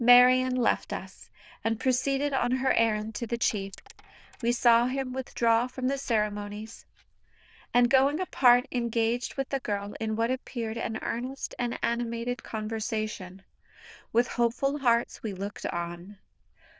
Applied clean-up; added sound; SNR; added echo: neural diffusion model UNIVERSE++.